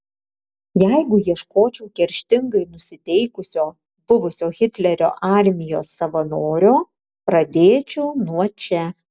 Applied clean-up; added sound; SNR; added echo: none; none; none; none.